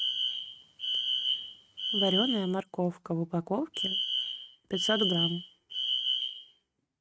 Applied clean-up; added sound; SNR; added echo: neural mask model RNNoise.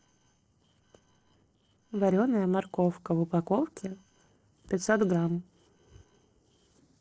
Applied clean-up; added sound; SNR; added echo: neural separator model SepFormer DNS4.